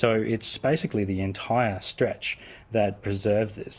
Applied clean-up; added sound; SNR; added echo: none; none; none; none.